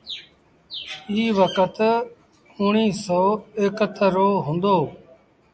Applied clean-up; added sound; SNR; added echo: none; none; none; none.